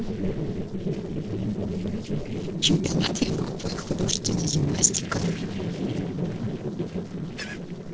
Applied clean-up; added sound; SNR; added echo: neural separator model SepFormer DNS4.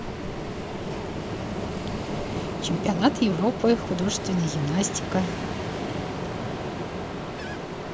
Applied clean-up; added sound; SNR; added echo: none; Ocean; 2 dB; none.